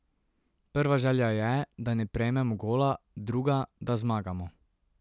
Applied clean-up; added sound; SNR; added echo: none; none; none; none.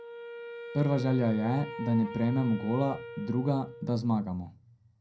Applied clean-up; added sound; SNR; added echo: none; Wind instrument, woodwind instrument; 13 dB; reverberation time 0.2 s.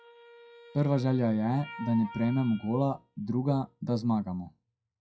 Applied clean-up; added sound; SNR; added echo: classical method WPE with log-MMSE.